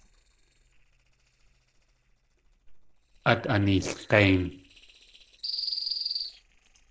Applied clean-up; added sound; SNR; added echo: neural separator model SepFormer DNS4.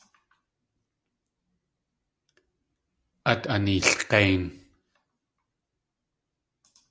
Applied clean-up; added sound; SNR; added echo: none; none; none; none.